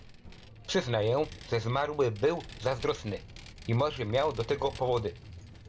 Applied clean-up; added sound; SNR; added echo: none; Vehicle; 15 dB; none.